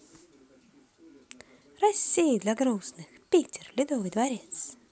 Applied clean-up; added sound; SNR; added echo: none; none; none; none.